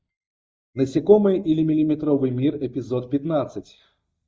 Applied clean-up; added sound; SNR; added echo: neural mask model DeepFilterNet 3.